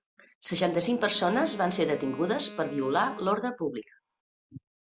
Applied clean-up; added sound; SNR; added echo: none; Wind instrument, woodwind instrument; 16 dB; none.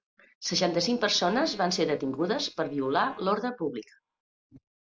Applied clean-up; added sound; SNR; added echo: neural separator model SepFormer DNS4.